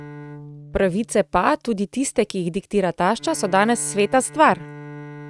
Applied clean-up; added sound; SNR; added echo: neural mask model RNNoise.